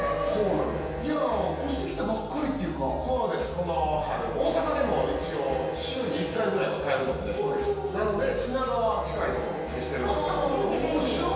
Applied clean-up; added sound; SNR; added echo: none; Bowed string instrument; 10 dB; reverberation time 1.2 s.